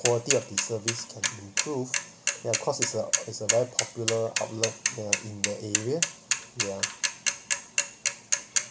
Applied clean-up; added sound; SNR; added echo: none; Mechanisms / Bicycle; -2 dB; none.